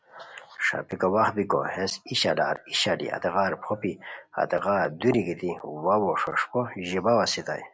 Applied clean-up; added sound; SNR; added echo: none; none; none; none.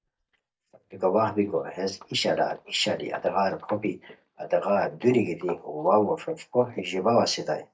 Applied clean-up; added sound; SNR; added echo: neural mask model DeepFilterNet 3.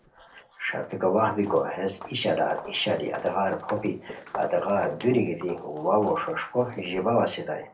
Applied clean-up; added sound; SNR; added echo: neural separator model SepFormer DNS4.